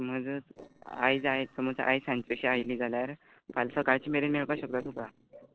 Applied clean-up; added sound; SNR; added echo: neural separator model SepFormer DNS4.